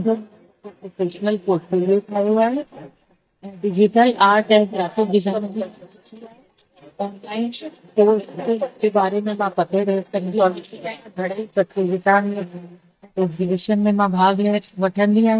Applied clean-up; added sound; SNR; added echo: neural mask model DeepFilterNet 3.